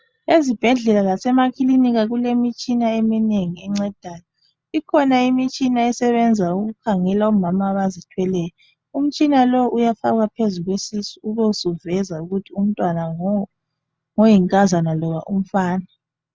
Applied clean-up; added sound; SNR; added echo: none; none; none; none.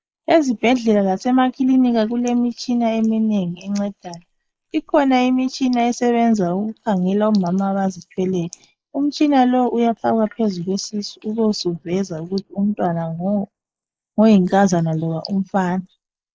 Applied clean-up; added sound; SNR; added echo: neural mask model Resemble Enhance denoiser.